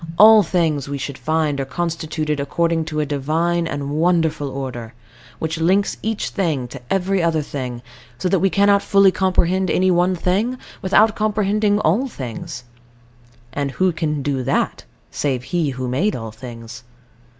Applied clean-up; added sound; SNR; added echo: none; none; none; none.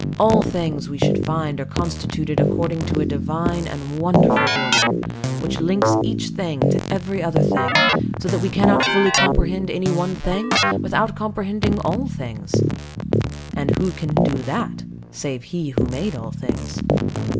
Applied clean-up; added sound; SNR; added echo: none; Keyboard (musical); -3 dB; none.